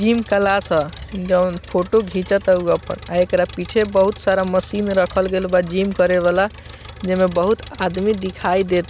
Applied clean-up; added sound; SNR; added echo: none; Engine; 17 dB; none.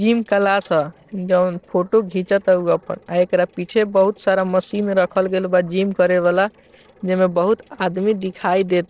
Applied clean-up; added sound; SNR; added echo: neural separator model SepFormer DNS4.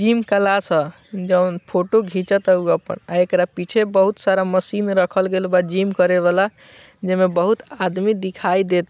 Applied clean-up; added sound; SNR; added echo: none; none; none; none.